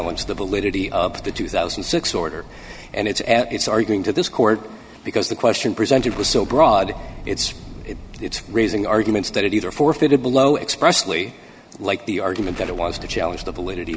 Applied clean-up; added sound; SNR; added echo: none; Explosion; 17 dB; none.